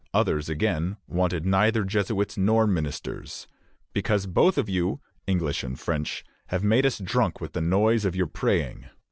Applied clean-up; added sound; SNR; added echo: none; none; none; none.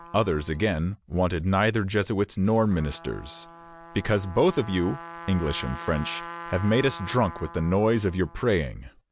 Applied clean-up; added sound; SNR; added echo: none; Trumpet; 17 dB; none.